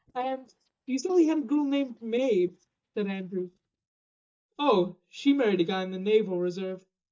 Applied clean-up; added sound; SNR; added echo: neural mask model DeepFilterNet 3.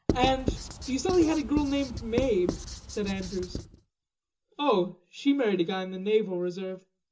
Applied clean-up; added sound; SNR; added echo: none; Writing; 5 dB; reverberation time 0.2 s.